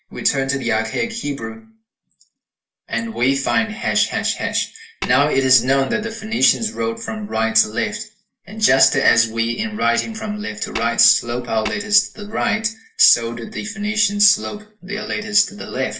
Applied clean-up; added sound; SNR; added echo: none; Tap; 12 dB; reverberation time 0.3 s.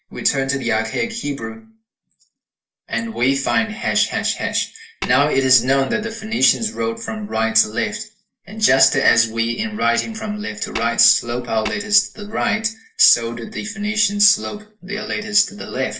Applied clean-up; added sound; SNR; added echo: neural separator model SepFormer DNS4.